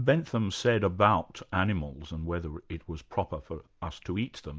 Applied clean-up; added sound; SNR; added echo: none; none; none; none.